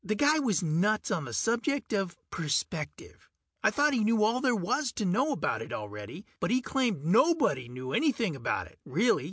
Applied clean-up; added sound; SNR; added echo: none; none; none; none.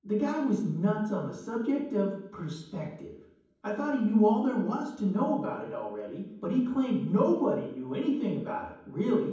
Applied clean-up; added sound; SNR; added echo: none; none; none; reverberation time 1.2 s.